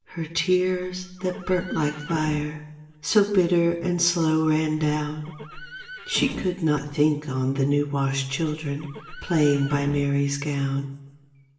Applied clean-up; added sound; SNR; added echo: none; Livestock, farm animals, working animals; 16 dB; reverberation time 0.9 s.